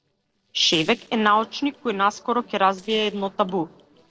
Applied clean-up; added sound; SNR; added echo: neural separator model SepFormer DNS4.